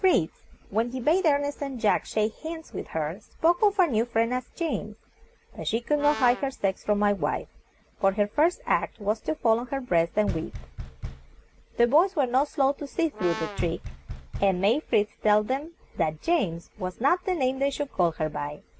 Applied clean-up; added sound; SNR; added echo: none; Knock + Brass instrument; 10 dB; none.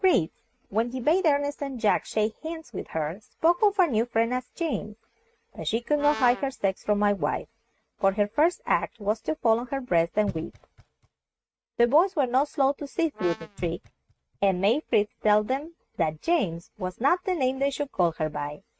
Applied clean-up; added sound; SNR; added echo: neural mask model RNNoise.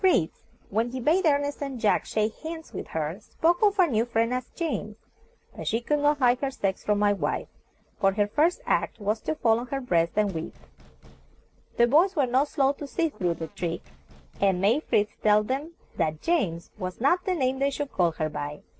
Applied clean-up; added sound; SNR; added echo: neural separator model SepFormer DNS4.